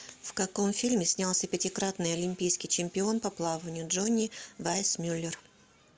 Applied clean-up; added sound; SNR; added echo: none; none; none; none.